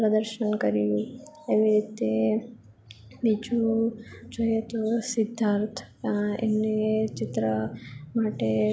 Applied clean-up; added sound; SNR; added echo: none; none; none; none.